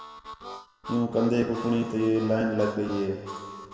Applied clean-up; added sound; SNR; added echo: none; Harmonica; 15 dB; reverberation time 2.1 s.